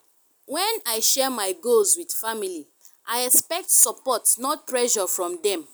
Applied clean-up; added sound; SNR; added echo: none; none; none; none.